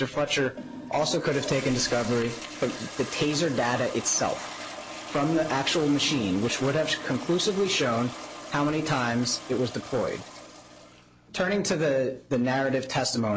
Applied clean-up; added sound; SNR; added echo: none; Toilet flush; 13 dB; none.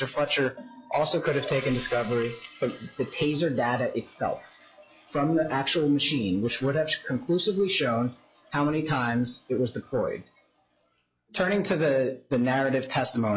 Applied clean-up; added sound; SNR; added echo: classical method log-MMSE.